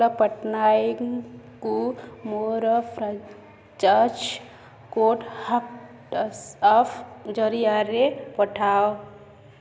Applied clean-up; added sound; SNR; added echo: none; none; none; none.